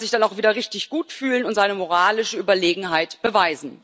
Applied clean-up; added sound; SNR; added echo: none; none; none; none.